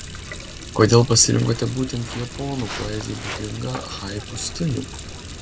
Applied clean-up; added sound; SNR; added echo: none; Water tap, faucet + Walk, footsteps; 11 dB; none.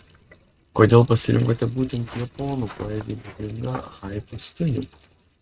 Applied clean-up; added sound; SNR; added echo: neural mask model RNNoise.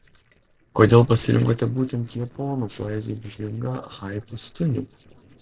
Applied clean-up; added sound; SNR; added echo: neural separator model SepFormer DNS4.